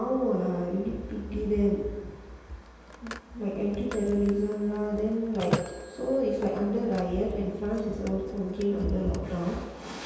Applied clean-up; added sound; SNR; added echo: none; Telephone; 14 dB; reverberation time 1.2 s.